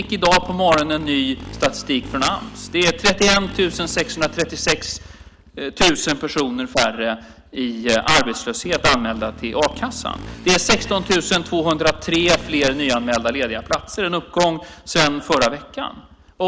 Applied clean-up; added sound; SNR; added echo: none; Motorcycle; 18 dB; none.